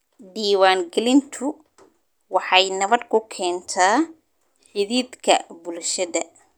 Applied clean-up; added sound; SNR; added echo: none; none; none; none.